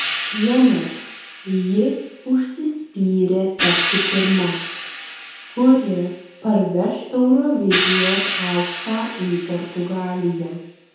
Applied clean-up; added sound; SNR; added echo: none; Hi-hat; 3 dB; reverberation time 0.8 s.